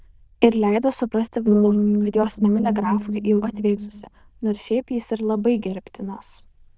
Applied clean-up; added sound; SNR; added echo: neural diffusion model UNIVERSE++.